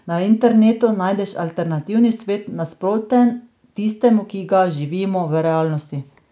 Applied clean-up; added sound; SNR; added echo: none; none; none; none.